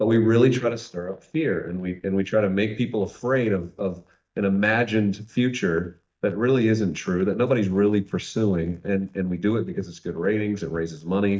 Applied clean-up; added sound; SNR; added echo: neural mask model DeepFilterNet 3.